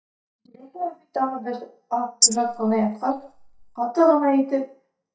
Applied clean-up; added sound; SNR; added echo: neural mask model DeepFilterNet 3.